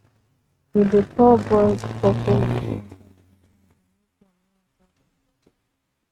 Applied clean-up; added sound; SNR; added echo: neural mask model RNNoise.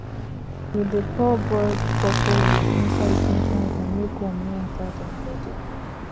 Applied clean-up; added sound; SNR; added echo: none; Motorcycle / Engine; -3 dB; none.